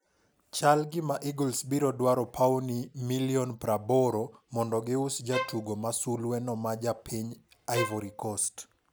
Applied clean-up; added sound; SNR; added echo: none; Bowed string instrument; 7 dB; none.